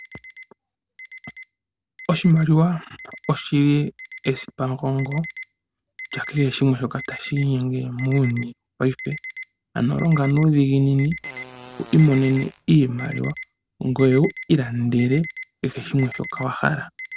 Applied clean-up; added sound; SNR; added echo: none; Alarm + Fart; 16 dB; none.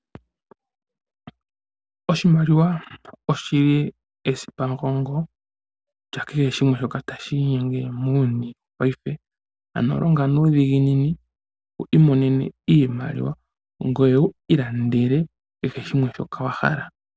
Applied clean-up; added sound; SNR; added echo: none; none; none; none.